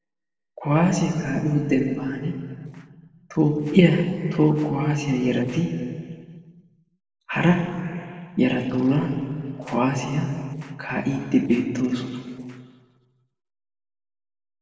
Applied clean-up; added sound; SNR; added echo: neural separator model SepFormer DNS4.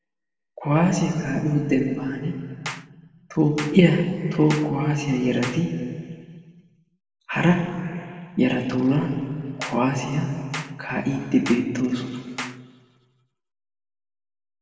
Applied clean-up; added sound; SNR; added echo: none; Clapping; 15 dB; reverberation time 2.1 s.